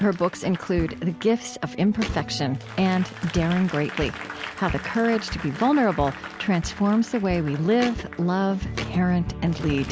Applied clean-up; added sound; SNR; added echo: none; Thump, thud + Applause / Crowd; 15 dB; none.